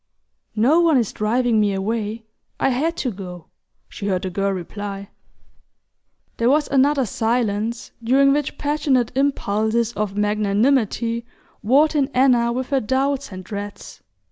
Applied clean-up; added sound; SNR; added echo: none; none; none; none.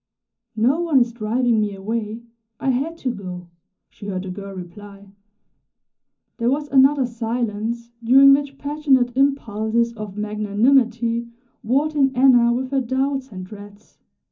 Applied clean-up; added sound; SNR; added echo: none; none; none; reverberation time 0.3 s.